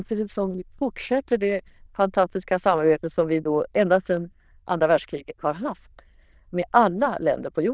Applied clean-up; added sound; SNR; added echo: neural diffusion model UNIVERSE++.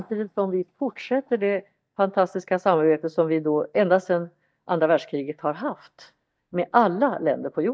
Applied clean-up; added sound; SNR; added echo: neural mask model DeepFilterNet 3.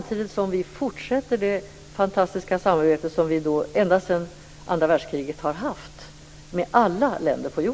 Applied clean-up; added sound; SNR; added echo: none; none; none; none.